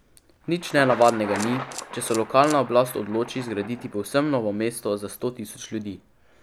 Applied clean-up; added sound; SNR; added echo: none; Thunder + Camera; 14 dB; none.